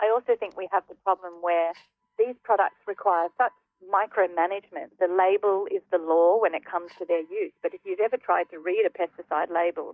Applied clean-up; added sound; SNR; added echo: neural mask model DeepFilterNet 3.